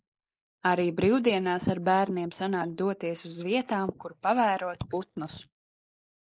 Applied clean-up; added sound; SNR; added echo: neural mask model Resemble Enhance denoiser.